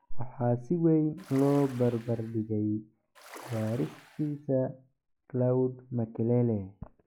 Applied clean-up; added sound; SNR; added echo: classical method log-MMSE.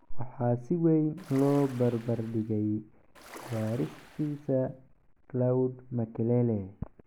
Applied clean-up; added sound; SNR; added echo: none; Ocean; 20 dB; none.